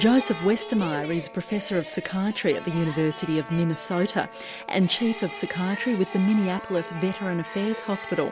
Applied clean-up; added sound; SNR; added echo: none; Trumpet; 17 dB; none.